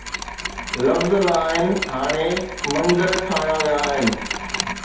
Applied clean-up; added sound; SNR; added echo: none; Mechanisms; 6 dB; reverberation time 2.1 s.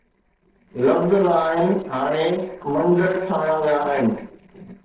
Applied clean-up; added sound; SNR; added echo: neural separator model SepFormer DNS4.